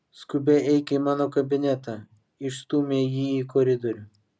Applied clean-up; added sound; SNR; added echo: none; none; none; none.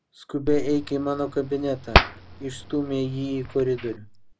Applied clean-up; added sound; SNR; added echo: none; Hands; 1 dB; none.